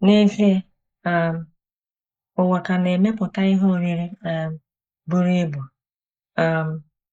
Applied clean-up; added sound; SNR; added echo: neural mask model Resemble Enhance denoiser.